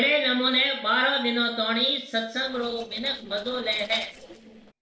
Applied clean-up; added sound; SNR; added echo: neural separator model SepFormer DNS4.